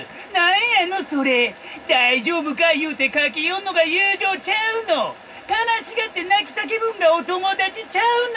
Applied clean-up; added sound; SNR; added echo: none; none; none; reverberation time 0.4 s.